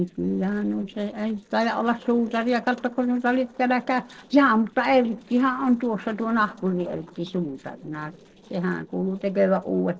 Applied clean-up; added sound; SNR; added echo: neural separator model SepFormer DNS4.